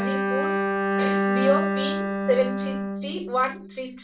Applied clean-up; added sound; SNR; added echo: none; Bowed string instrument; -3 dB; reverberation time 0.3 s.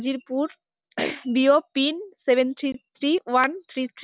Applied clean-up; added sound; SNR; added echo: none; none; none; none.